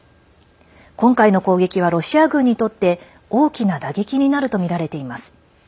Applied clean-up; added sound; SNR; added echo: none; none; none; none.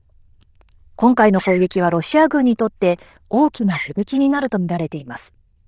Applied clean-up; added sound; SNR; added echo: neural diffusion model UNIVERSE++.